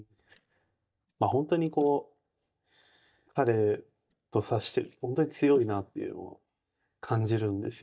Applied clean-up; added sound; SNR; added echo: neural mask model DeepFilterNet 3.